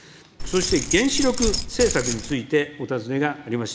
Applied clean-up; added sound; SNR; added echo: none; Keys jangling; 3 dB; none.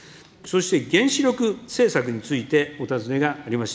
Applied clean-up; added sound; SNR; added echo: none; none; none; none.